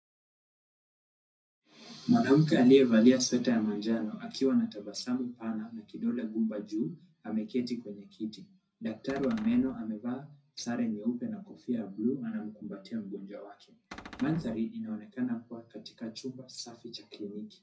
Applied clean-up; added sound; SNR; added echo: none; Cupboard open or close; 15 dB; reverberation time 0.4 s.